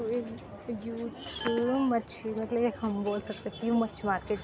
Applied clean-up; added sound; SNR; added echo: none; Glass; 14 dB; none.